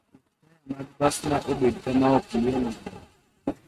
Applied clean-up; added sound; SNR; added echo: neural mask model RNNoise.